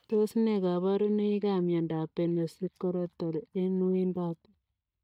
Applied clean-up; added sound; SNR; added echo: neural mask model DeepFilterNet 3.